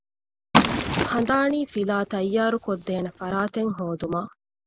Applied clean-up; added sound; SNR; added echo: none; Liquid; 1 dB; none.